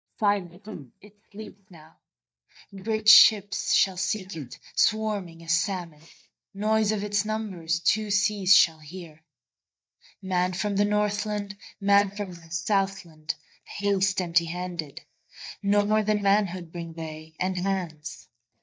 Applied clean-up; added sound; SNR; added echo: neural mask model DeepFilterNet 3.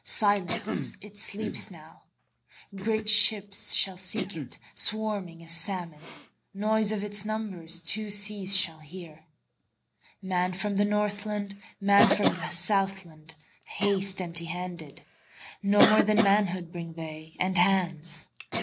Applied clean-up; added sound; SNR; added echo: none; Cough; 7 dB; none.